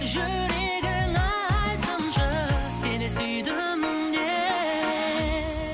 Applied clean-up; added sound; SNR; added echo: none; none; none; none.